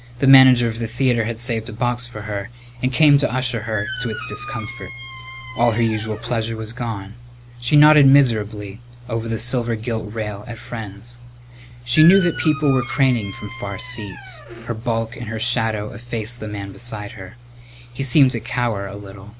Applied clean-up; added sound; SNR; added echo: none; Squeak; 12 dB; none.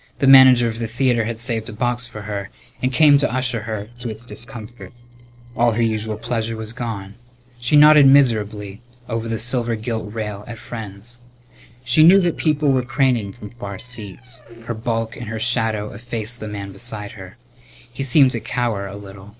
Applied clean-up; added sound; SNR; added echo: neural separator model SepFormer DNS4.